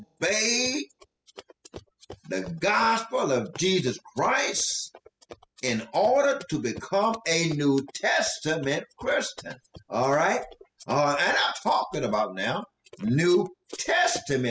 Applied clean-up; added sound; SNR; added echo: classical method spectral subtraction.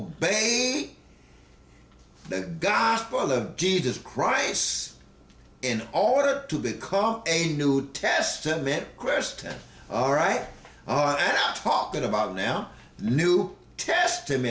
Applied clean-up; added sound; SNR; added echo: none; none; none; none.